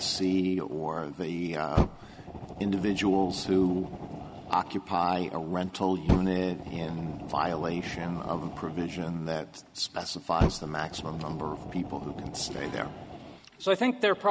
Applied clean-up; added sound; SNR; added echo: none; Fire; 7 dB; none.